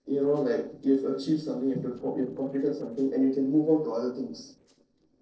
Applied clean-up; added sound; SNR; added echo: neural separator model SepFormer DNS4.